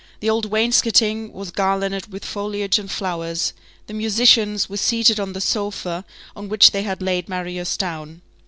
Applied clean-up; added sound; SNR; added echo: none; none; none; none.